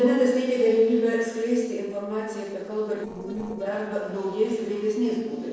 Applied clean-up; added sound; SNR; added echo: neural separator model SepFormer DNS4.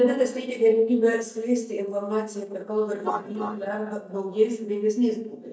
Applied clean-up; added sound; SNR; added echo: neural mask model DeepFilterNet 3.